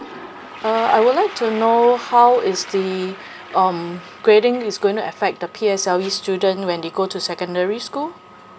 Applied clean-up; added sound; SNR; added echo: none; Toilet flush; 18 dB; none.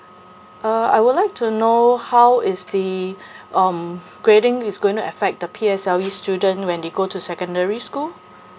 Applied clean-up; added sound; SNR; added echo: none; none; none; none.